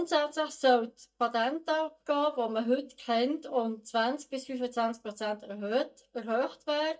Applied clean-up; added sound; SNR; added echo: neural mask model DeepFilterNet 3.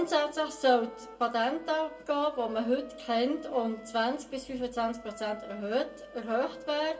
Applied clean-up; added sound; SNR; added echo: none; Wind instrument, woodwind instrument; 18 dB; reverberation time 0.2 s.